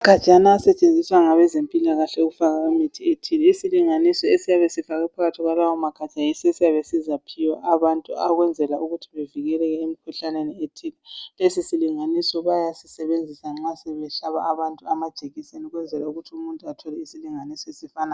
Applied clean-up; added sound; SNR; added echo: none; none; none; none.